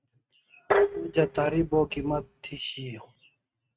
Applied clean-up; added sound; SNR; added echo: neural mask model RNNoise.